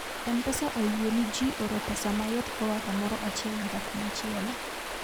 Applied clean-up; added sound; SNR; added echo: none; Stream; 5 dB; none.